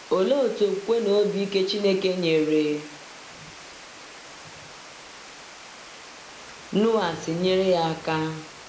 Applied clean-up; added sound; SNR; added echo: none; Water; 17 dB; none.